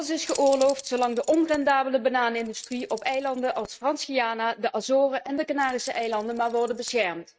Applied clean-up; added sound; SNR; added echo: neural mask model RNNoise.